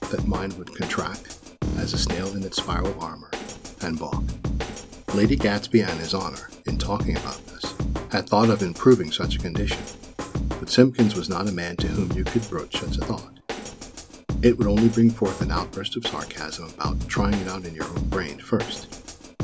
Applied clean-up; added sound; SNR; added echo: none; Drum kit; 5 dB; none.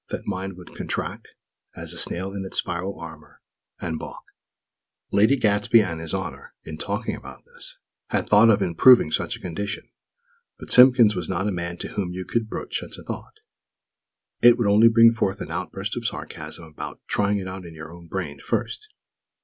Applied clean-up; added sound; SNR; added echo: none; none; none; none.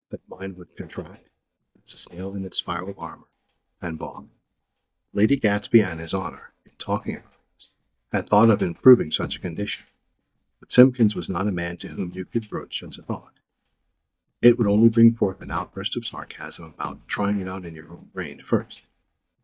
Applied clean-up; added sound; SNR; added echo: neural mask model DeepFilterNet 3.